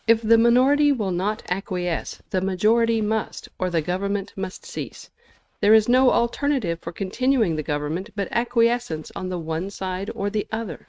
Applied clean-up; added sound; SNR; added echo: neural mask model RNNoise.